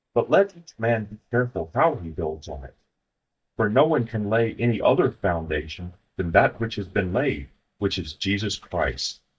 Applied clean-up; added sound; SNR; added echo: neural mask model DeepFilterNet 3.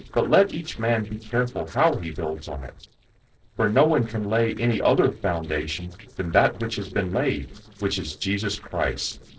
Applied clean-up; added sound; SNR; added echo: neural separator model SepFormer DNS4.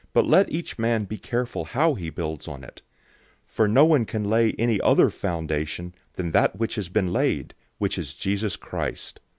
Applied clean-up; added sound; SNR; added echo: none; none; none; none.